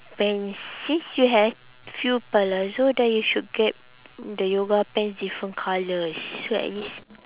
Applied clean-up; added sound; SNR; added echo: none; none; none; none.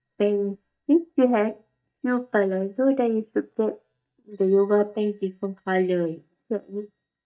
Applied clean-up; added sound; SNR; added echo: neural mask model DeepFilterNet 3.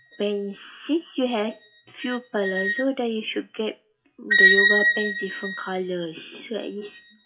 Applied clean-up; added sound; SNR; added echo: classical method WPE with log-MMSE.